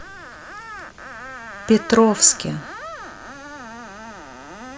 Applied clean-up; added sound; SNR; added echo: none; Screech; 13 dB; none.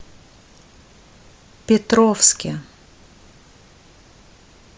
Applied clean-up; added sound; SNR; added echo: none; none; none; none.